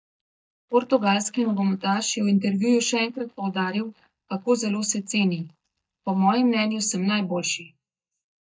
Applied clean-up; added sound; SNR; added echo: neural mask model DeepFilterNet 3.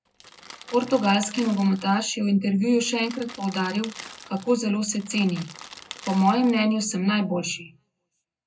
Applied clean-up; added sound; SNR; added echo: none; Crackle; 18 dB; reverberation time 0.3 s.